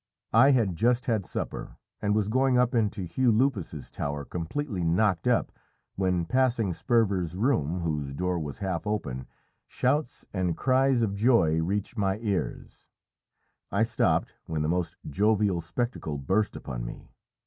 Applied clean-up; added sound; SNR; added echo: none; none; none; none.